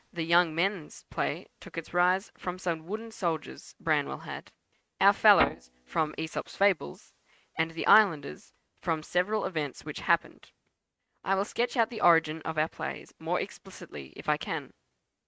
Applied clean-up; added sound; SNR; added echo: neural mask model RNNoise.